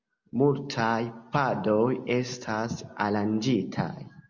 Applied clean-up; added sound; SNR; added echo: none; none; none; none.